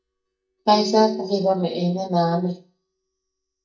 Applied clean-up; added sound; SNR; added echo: neural mask model DeepFilterNet 3.